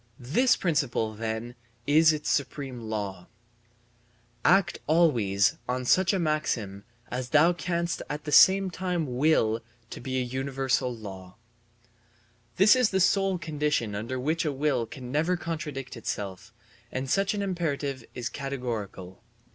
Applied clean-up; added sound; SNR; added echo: none; none; none; none.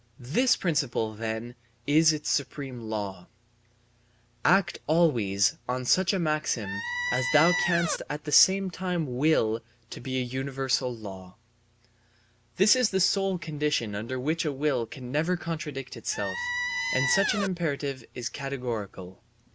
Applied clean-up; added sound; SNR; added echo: none; Squeak; 1 dB; none.